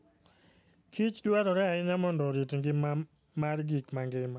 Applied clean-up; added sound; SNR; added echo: none; none; none; none.